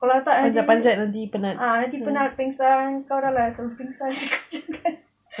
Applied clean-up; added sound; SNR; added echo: none; none; none; none.